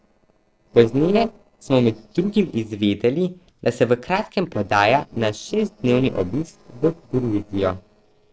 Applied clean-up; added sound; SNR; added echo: neural separator model SepFormer DNS4.